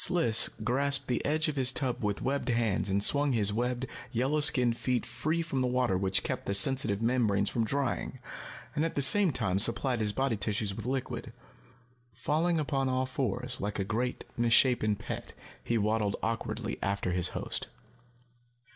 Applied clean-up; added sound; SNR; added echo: none; none; none; none.